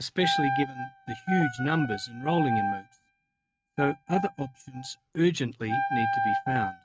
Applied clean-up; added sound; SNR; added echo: neural mask model RNNoise.